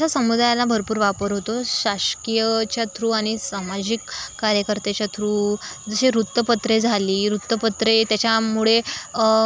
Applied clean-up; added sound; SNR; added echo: none; Frog; 19 dB; none.